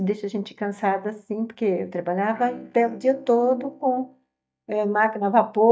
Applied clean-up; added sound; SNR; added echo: neural mask model DeepFilterNet 3.